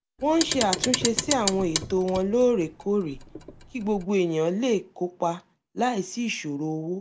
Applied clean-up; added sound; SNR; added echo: none; Clock; 6 dB; none.